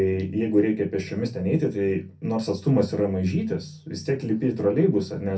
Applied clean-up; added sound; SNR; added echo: none; none; none; reverberation time 0.3 s.